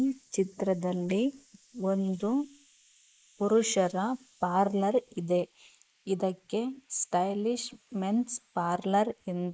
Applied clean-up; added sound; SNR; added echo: neural mask model Resemble Enhance denoiser.